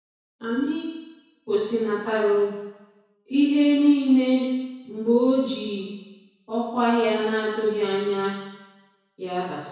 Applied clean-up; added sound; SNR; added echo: none; none; none; reverberation time 1.0 s.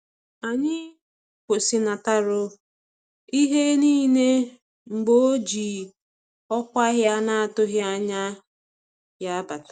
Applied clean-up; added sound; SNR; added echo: none; none; none; none.